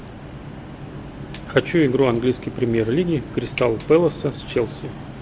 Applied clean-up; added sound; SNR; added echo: none; Walk, footsteps; 19 dB; none.